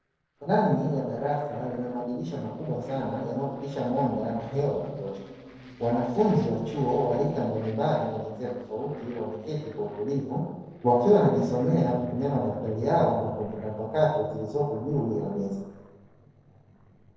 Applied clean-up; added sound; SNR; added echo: neural separator model SepFormer DNS4.